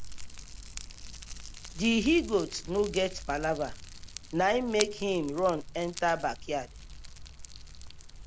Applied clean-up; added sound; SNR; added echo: none; Fire; 10 dB; none.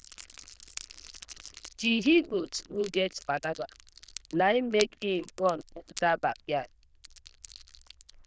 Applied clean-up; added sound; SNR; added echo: neural diffusion model UNIVERSE++.